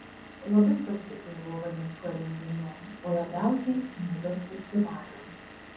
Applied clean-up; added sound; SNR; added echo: none; Engine / Vehicle; 17 dB; reverberation time 0.6 s.